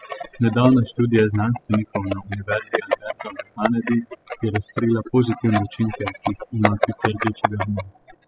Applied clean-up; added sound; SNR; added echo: classical method spectral subtraction.